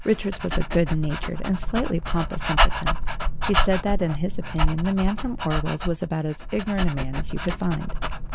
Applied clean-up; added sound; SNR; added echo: none; Dog; -2 dB; none.